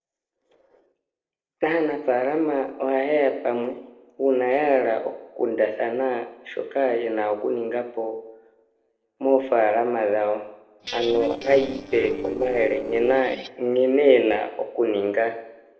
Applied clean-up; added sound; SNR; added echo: neural separator model SepFormer DNS4.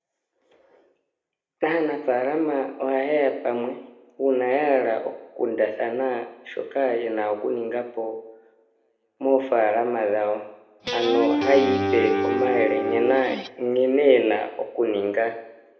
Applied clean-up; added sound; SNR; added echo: none; Guitar; 1 dB; reverberation time 0.7 s.